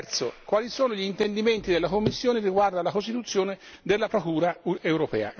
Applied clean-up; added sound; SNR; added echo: none; none; none; none.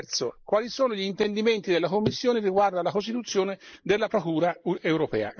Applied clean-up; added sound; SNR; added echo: neural mask model Resemble Enhance denoiser.